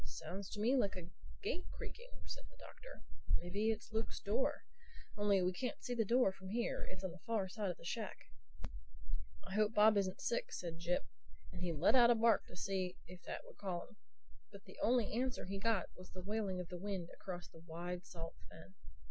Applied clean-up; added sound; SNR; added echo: none; none; none; none.